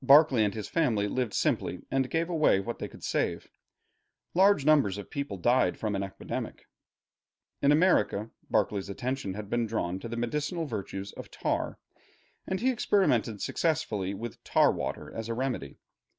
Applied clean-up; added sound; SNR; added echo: none; none; none; none.